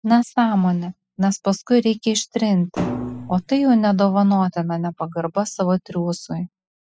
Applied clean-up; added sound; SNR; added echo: classical method spectral subtraction.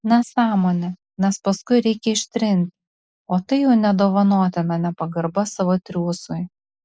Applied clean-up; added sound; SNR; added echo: neural mask model Resemble Enhance denoiser.